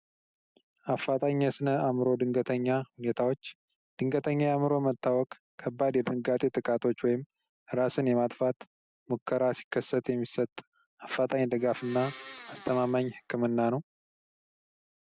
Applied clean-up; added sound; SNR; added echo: none; Domestic sounds, home sounds; 17 dB; none.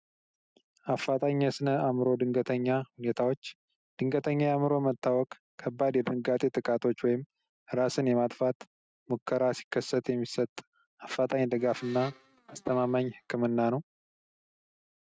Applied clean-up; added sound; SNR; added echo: neural mask model RNNoise.